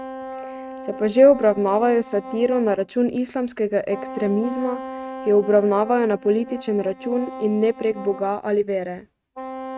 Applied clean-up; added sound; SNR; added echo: neural mask model RNNoise.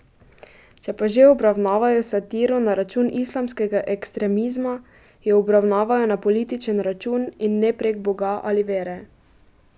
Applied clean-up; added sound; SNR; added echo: none; none; none; none.